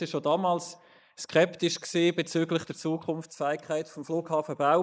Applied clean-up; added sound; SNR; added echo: neural mask model Resemble Enhance denoiser.